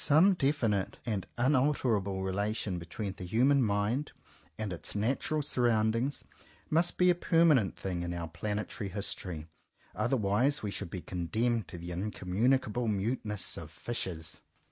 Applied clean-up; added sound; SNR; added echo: none; none; none; none.